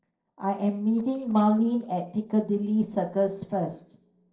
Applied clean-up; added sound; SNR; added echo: neural separator model SepFormer DNS4.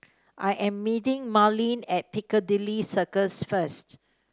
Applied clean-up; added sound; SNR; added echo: none; none; none; none.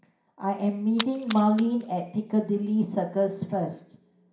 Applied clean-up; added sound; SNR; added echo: none; Splash, splatter; 9 dB; reverberation time 0.5 s.